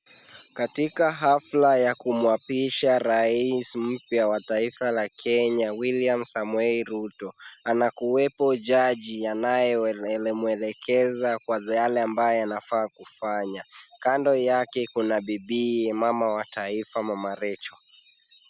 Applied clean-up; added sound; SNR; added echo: none; none; none; none.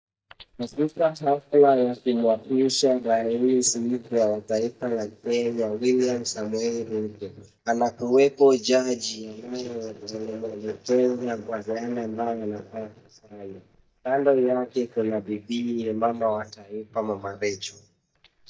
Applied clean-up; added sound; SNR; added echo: neural mask model DeepFilterNet 3.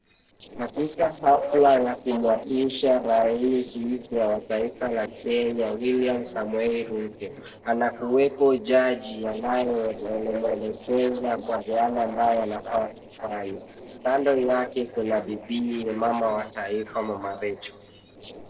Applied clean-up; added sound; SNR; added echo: neural separator model SepFormer DNS4.